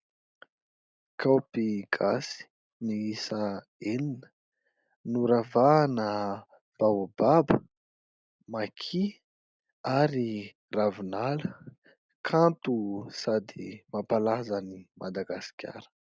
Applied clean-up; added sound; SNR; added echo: none; none; none; none.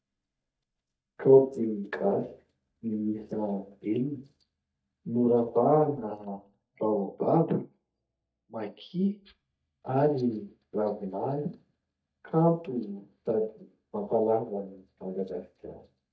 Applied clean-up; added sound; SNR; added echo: neural mask model DeepFilterNet 3.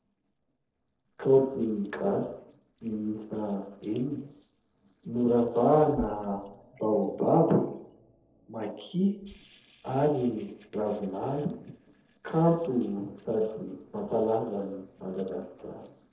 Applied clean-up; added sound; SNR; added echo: neural separator model SepFormer DNS4.